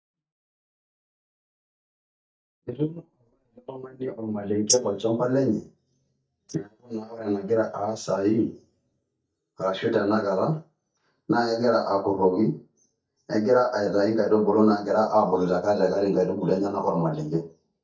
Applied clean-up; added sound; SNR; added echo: neural mask model DeepFilterNet 3.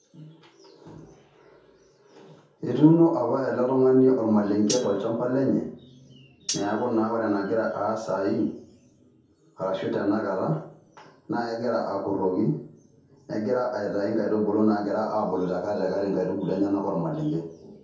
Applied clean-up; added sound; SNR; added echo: none; Cutlery, silverware; 12 dB; reverberation time 0.6 s.